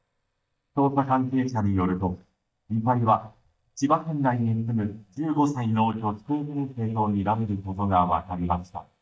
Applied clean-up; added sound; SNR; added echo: neural mask model DeepFilterNet 3.